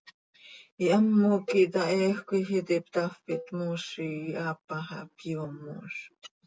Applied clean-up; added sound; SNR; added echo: none; Cowbell; 14 dB; none.